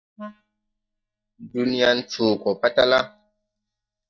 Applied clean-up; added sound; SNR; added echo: neural mask model DeepFilterNet 3.